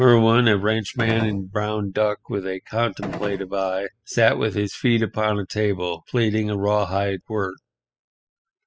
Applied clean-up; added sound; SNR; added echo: classical method spectral subtraction.